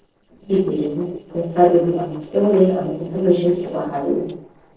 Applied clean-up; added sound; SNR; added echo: neural separator model SepFormer DNS4.